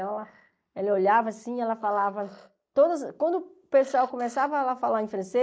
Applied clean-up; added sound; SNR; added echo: neural mask model Resemble Enhance denoiser.